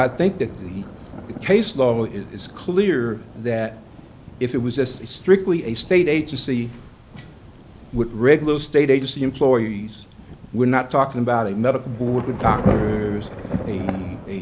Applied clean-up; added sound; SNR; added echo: none; Thunder / Rain; 10 dB; none.